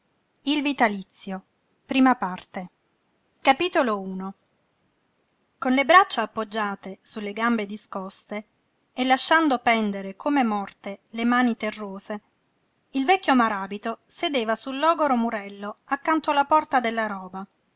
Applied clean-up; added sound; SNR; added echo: none; none; none; none.